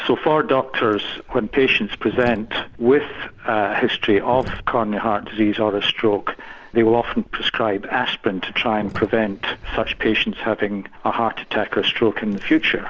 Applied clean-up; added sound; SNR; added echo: none; Sink (filling or washing); 17 dB; none.